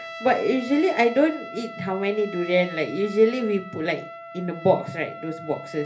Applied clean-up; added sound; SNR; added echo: none; Trumpet; 14 dB; reverberation time 0.3 s.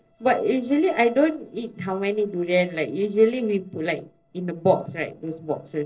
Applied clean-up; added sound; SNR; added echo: neural separator model SepFormer DNS4.